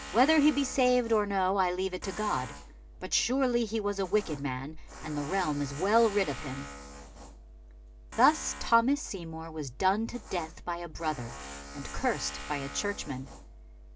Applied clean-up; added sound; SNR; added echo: none; Tools; 14 dB; none.